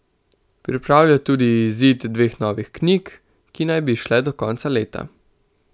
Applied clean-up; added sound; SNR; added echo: none; none; none; none.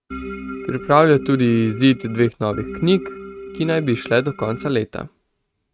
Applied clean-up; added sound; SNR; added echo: neural mask model RNNoise.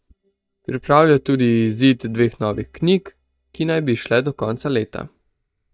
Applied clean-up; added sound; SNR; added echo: neural mask model DeepFilterNet 3.